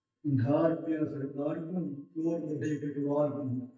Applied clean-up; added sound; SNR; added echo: neural mask model DeepFilterNet 3.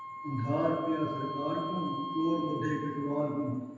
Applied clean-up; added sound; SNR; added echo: none; Wind instrument, woodwind instrument; 7 dB; reverberation time 1.1 s.